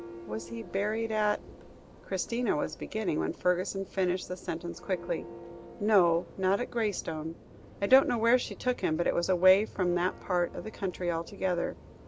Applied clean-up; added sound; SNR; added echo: none; Church bell; 18 dB; none.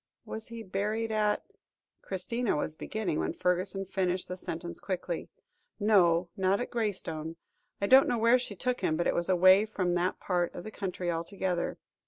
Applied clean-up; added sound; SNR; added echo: none; none; none; none.